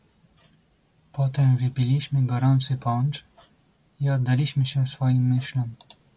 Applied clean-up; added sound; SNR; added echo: none; none; none; none.